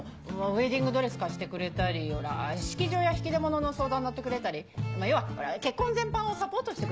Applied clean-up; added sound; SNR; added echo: none; none; none; none.